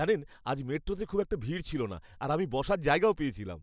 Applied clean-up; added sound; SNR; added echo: none; none; none; none.